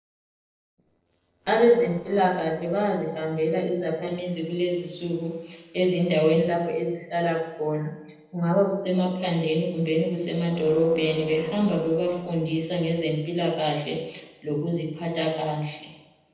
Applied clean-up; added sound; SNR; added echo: neural separator model SepFormer DNS4.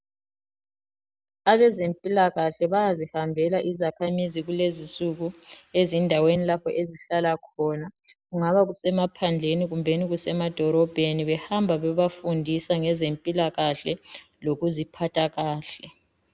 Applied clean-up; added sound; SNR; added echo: none; none; none; none.